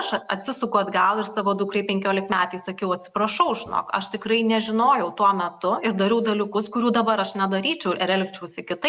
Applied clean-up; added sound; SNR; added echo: none; none; none; none.